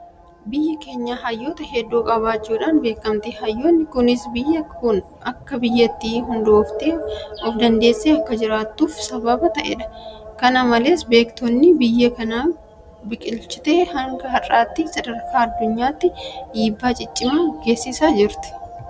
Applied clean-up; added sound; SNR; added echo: none; none; none; none.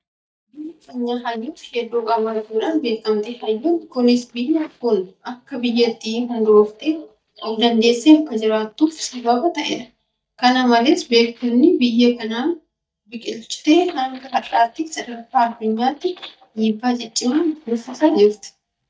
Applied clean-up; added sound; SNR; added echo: neural mask model DeepFilterNet 3.